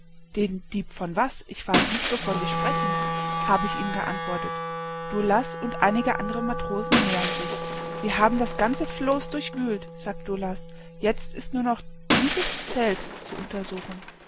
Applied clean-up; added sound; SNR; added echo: none; Wind instrument, woodwind instrument + Shatter; 2 dB; none.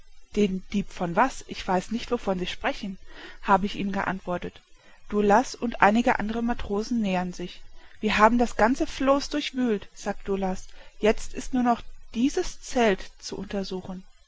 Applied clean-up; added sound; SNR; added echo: none; none; none; none.